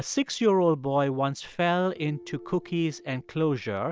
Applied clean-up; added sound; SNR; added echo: none; none; none; none.